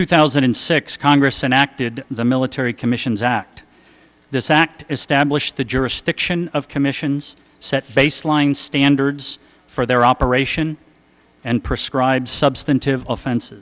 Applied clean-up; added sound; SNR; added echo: none; none; none; none.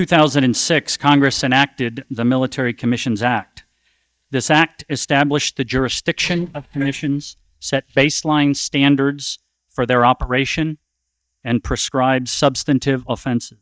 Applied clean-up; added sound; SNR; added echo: neural mask model DeepFilterNet 3.